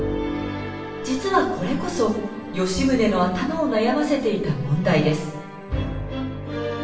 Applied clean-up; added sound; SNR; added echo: none; none; none; reverberation time 1.0 s.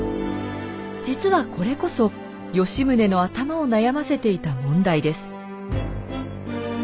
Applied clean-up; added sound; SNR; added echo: none; none; none; none.